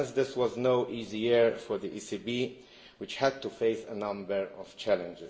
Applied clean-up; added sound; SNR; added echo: none; none; none; reverberation time 0.4 s.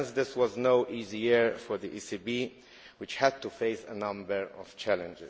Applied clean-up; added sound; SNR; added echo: none; none; none; none.